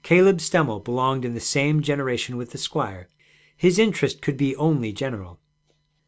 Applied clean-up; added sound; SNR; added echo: none; none; none; none.